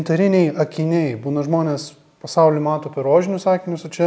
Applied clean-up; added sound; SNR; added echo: none; none; none; none.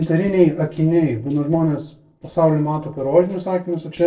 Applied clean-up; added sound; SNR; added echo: neural separator model SepFormer DNS4.